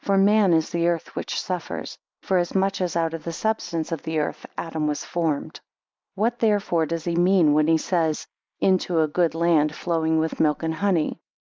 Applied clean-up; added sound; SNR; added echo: neural mask model Resemble Enhance denoiser.